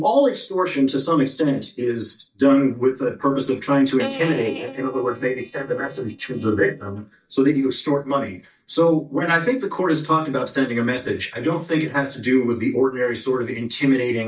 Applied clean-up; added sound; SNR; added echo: neural mask model DeepFilterNet 3.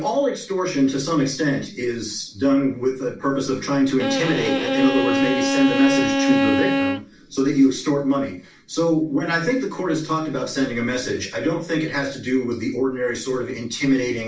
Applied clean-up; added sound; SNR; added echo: none; Bowed string instrument; -1 dB; reverberation time 0.2 s.